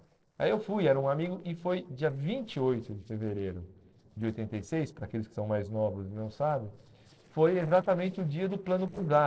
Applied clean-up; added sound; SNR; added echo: neural separator model SepFormer DNS4.